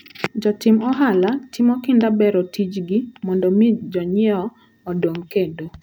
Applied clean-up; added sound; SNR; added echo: none; none; none; none.